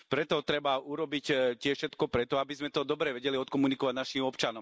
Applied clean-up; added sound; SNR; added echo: none; none; none; none.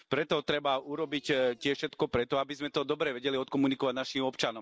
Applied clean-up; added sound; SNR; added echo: neural separator model SepFormer DNS4.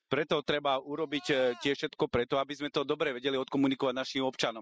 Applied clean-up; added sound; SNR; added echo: classical method spectral subtraction.